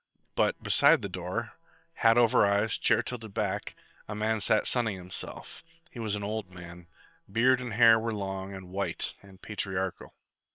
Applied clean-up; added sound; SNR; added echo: neural separator model SepFormer WHAM!.